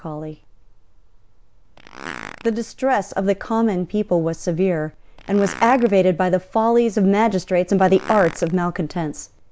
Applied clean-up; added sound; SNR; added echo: none; Fart; 17 dB; none.